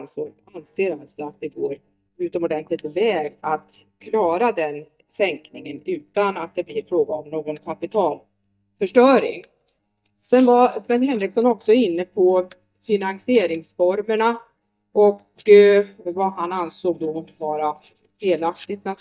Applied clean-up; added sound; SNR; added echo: neural mask model DeepFilterNet 3.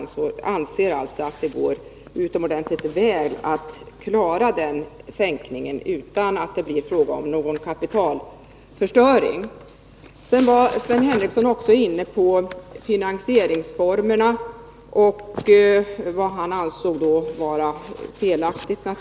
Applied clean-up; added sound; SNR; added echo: none; none; none; none.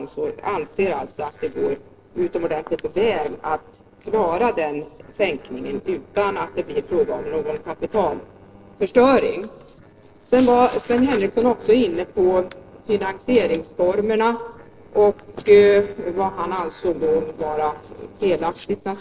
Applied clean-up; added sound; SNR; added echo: neural separator model SepFormer DNS4.